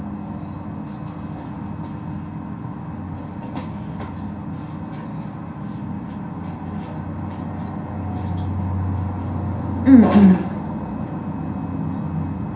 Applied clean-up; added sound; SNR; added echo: none; none; none; reverberation time 0.3 s.